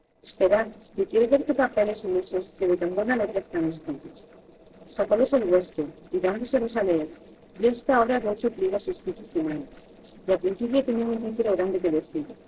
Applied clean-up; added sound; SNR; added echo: neural separator model SepFormer DNS4.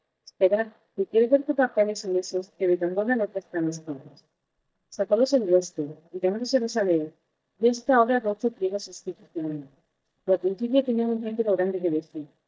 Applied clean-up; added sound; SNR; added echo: neural mask model DeepFilterNet 3.